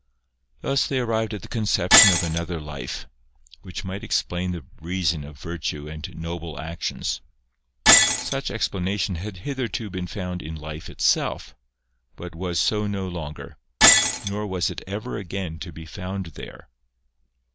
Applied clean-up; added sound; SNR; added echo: none; Shatter; 0 dB; none.